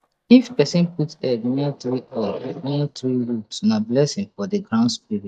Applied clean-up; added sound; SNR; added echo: neural mask model DeepFilterNet 3.